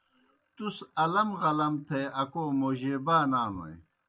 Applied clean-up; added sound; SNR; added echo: none; none; none; none.